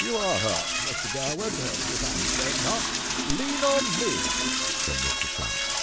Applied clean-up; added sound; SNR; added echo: none; Toilet flush / Door; -4 dB; none.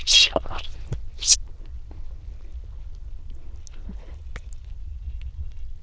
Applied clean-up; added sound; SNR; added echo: neural diffusion model UNIVERSE++.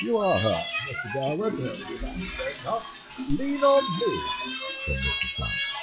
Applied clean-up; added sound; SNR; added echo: classical method log-MMSE.